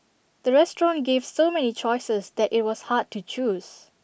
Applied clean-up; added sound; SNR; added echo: none; none; none; none.